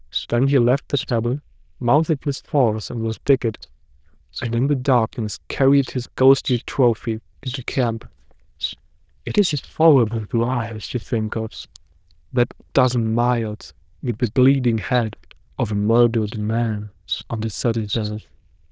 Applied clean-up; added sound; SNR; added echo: neural diffusion model UNIVERSE++.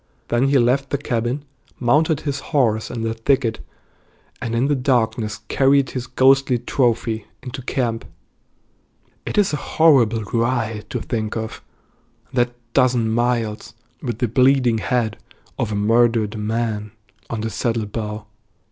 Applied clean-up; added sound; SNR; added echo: none; none; none; none.